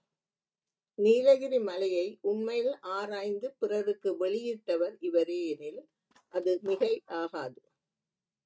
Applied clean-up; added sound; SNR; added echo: neural mask model RNNoise.